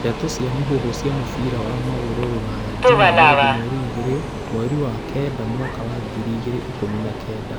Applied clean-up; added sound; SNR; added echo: none; Subway, metro, underground; -3 dB; none.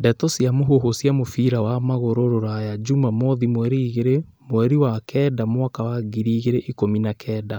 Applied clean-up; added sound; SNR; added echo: none; none; none; none.